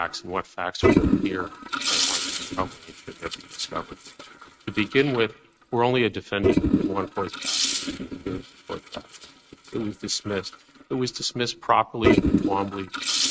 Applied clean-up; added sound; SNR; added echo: neural mask model RNNoise.